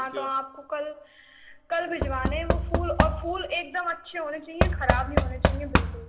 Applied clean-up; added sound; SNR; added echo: none; Knock / Wood; -4 dB; reverberation time 2.5 s.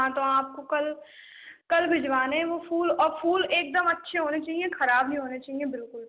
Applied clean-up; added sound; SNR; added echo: none; none; none; none.